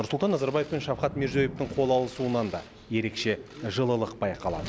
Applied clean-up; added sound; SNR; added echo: none; Thunder / Rain; 16 dB; none.